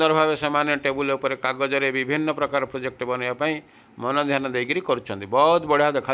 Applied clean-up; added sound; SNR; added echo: none; none; none; none.